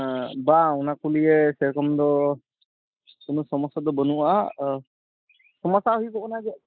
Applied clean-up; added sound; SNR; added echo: neural mask model Resemble Enhance denoiser.